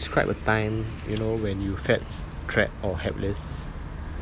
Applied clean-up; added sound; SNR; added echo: none; none; none; none.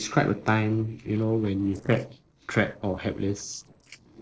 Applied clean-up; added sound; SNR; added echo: neural separator model SepFormer DNS4.